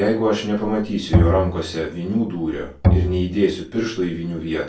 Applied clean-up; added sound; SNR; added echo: none; Bowed string instrument; 0 dB; reverberation time 0.3 s.